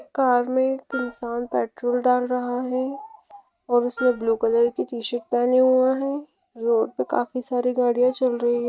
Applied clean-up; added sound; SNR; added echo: neural mask model RNNoise.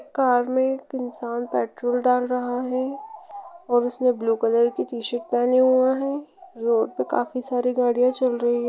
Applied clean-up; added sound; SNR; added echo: none; none; none; none.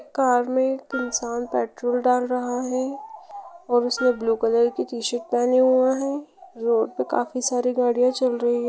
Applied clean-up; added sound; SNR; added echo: none; Wind instrument, woodwind instrument; 15 dB; none.